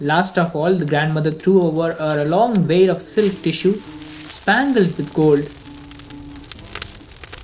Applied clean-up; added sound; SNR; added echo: none; Crackle; 19 dB; none.